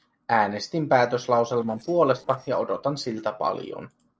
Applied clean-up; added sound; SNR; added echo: neural separator model SepFormer DNS4.